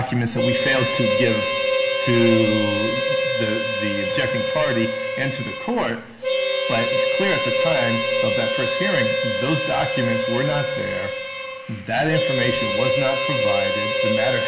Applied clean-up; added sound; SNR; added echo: none; Harmonica; -2 dB; reverberation time 1.2 s.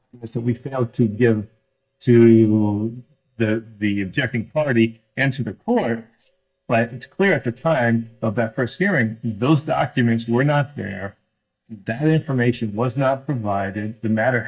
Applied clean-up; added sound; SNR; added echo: neural mask model DeepFilterNet 3.